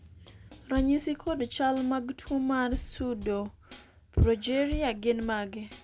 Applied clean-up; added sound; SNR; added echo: none; Bass drum / Snare drum / Drum kit; 13 dB; none.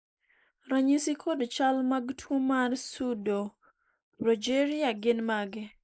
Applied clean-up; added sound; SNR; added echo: neural mask model Resemble Enhance denoiser.